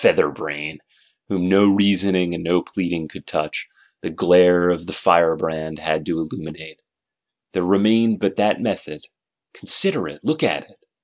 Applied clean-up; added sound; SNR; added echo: none; none; none; none.